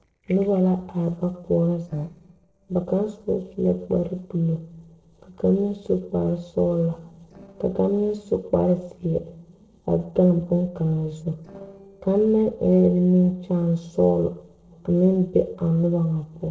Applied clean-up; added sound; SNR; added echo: neural separator model SepFormer DNS4.